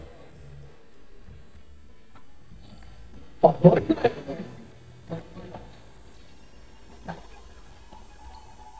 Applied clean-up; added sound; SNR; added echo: neural mask model DeepFilterNet 3.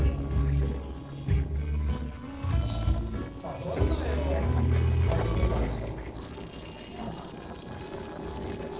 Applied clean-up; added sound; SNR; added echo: neural separator model SepFormer DNS4.